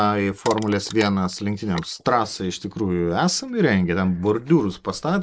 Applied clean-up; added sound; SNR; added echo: neural mask model Resemble Enhance denoiser.